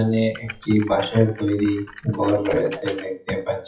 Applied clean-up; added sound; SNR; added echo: classical method WPE with log-MMSE.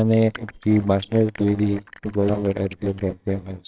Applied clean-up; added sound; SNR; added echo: neural separator model SepFormer WHAMR!.